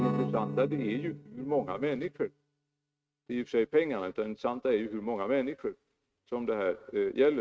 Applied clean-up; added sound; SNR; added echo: neural mask model RNNoise.